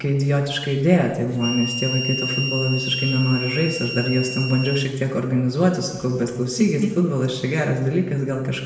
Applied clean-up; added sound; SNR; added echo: none; Harmonica; 7 dB; reverberation time 1.0 s.